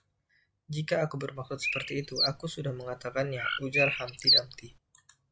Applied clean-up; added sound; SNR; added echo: none; Bird; -3 dB; none.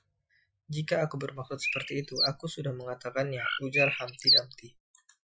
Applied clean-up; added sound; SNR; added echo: classical method Wiener filter.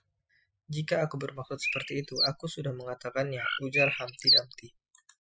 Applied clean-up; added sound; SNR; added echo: classical method spectral subtraction.